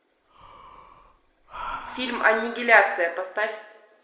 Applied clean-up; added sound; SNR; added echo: none; Breathing; 16 dB; reverberation time 0.8 s.